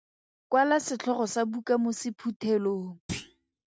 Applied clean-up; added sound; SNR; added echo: none; Thump, thud; 11 dB; none.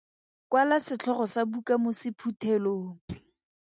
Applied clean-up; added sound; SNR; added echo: neural mask model RNNoise.